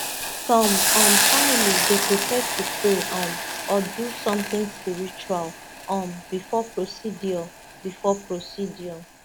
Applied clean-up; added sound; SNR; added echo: none; Hiss; 0 dB; none.